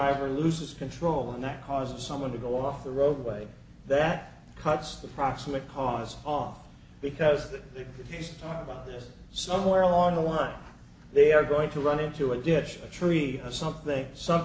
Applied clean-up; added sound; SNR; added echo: none; none; none; none.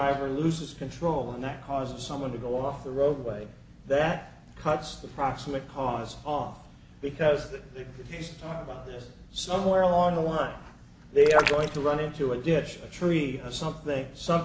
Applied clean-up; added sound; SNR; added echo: none; Raindrop; 3 dB; none.